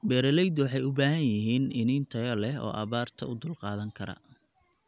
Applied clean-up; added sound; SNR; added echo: none; none; none; none.